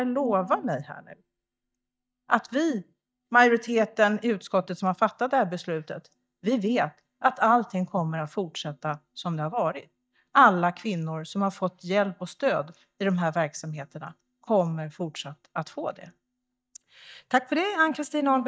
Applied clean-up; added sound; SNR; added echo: neural mask model DeepFilterNet 3.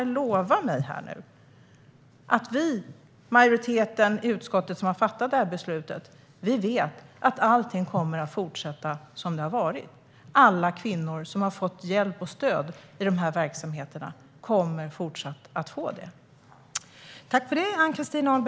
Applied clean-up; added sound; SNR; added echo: none; none; none; none.